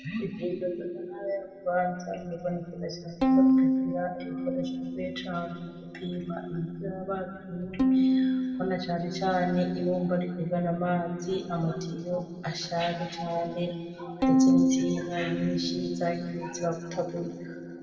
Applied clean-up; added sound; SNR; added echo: none; Bowed string instrument; -1 dB; reverberation time 2.0 s.